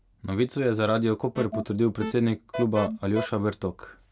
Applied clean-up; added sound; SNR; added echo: none; Alarm; 8 dB; none.